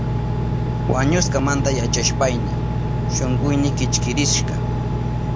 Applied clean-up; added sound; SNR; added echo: none; Engine; -3 dB; none.